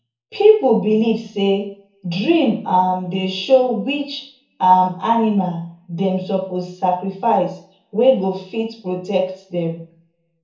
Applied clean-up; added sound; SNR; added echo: none; none; none; reverberation time 0.6 s.